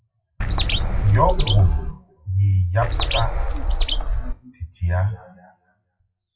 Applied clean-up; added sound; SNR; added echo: classical method WPE with log-MMSE.